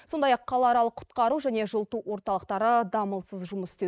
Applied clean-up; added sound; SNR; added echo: neural mask model Resemble Enhance denoiser.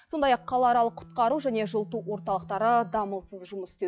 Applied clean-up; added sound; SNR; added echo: classical method log-MMSE.